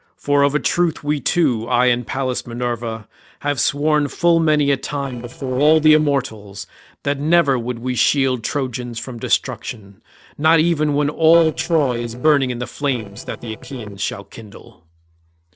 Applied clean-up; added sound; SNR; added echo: neural separator model SepFormer DNS4.